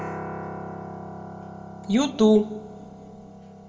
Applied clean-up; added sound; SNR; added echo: none; Piano; 11 dB; reverberation time 1.1 s.